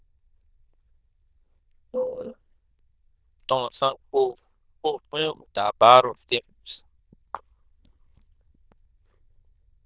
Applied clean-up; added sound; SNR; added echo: neural diffusion model UNIVERSE++.